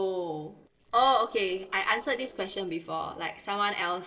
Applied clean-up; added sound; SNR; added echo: neural separator model SepFormer DNS4.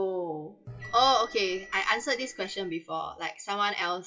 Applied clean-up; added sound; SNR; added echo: classical method WPE with log-MMSE.